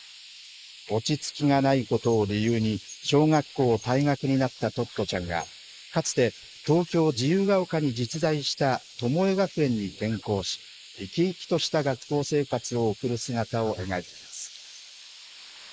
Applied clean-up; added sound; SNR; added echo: neural mask model Resemble Enhance denoiser.